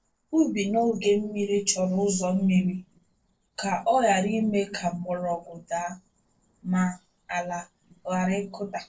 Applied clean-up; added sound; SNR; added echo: neural separator model SepFormer DNS4.